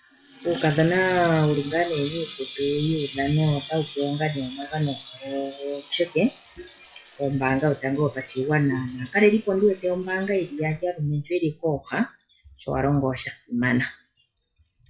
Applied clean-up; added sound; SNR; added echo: classical method WPE with log-MMSE.